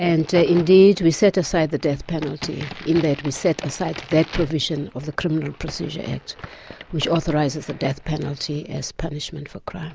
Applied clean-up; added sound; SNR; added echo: none; Crack; 18 dB; none.